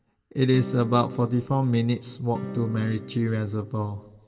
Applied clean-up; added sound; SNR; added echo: none; Acoustic guitar / Strum; 13 dB; reverberation time 1.3 s.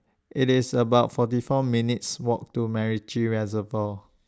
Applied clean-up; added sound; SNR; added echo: none; none; none; none.